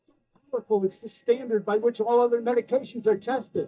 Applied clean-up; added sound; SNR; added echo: neural mask model DeepFilterNet 3.